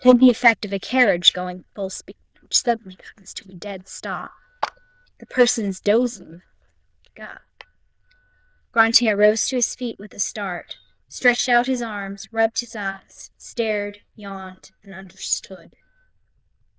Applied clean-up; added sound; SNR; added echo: neural diffusion model UNIVERSE++.